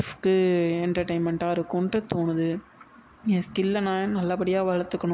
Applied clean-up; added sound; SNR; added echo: none; none; none; none.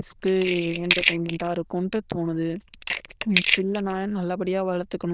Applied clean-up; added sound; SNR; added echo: neural diffusion model UNIVERSE++.